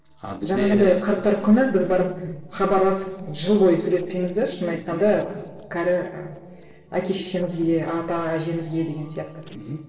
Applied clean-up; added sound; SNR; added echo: neural separator model SepFormer DNS4.